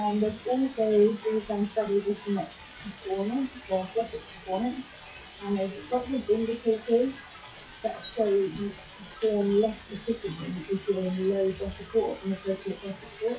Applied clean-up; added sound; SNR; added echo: classical method WPE with log-MMSE.